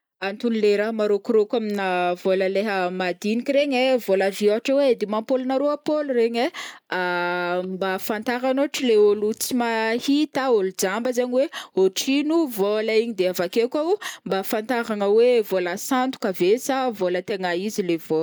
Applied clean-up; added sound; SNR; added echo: neural mask model DeepFilterNet 3.